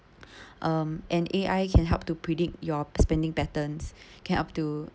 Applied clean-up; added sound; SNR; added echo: none; none; none; none.